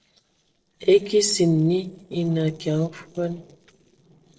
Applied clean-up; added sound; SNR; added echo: neural separator model SepFormer DNS4.